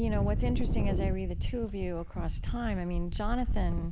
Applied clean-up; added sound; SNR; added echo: none; Wind; -4 dB; none.